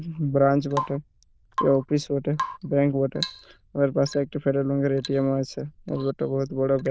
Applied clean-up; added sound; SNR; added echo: neural diffusion model UNIVERSE++.